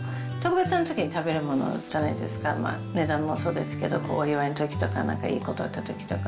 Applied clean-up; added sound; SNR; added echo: none; none; none; none.